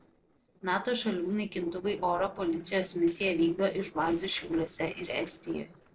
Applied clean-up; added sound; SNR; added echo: neural separator model SepFormer DNS4.